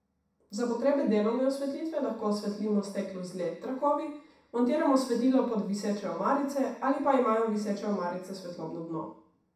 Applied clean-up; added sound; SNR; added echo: none; none; none; reverberation time 0.7 s.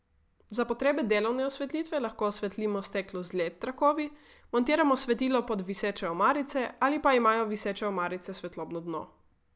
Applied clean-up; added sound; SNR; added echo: none; none; none; none.